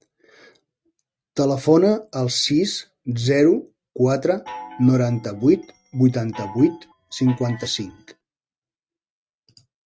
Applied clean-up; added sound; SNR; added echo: neural mask model RNNoise.